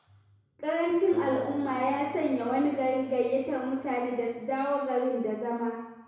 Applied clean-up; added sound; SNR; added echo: none; Keyboard (musical); 17 dB; reverberation time 1.0 s.